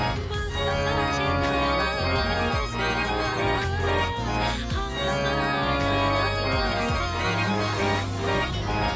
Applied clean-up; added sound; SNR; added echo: none; Organ; -1 dB; none.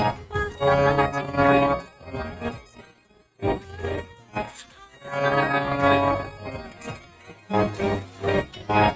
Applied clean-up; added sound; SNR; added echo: neural mask model RNNoise.